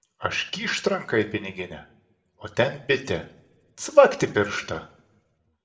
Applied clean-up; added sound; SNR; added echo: none; none; none; reverberation time 0.4 s.